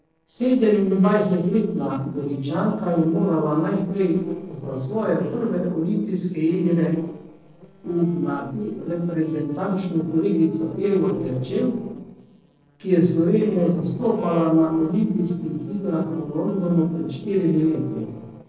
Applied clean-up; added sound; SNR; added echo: neural separator model SepFormer DNS4.